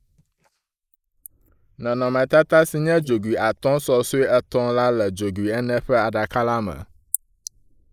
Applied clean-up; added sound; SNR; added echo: neural mask model Resemble Enhance denoiser.